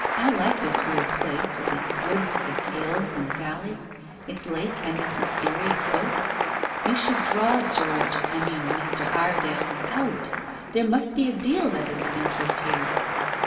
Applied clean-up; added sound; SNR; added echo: none; Applause; -1 dB; reverberation time 2.5 s.